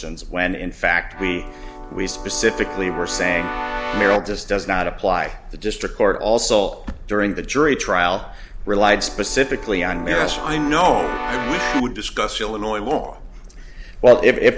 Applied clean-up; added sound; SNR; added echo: none; Keyboard (musical); 8 dB; none.